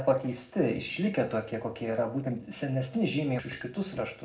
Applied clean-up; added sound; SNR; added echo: neural separator model SepFormer DNS4.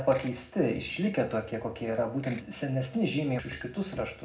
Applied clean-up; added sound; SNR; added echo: none; Ratchet, pawl / Percussion; 11 dB; reverberation time 0.3 s.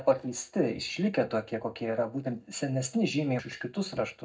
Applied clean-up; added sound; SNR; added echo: neural mask model DeepFilterNet 3.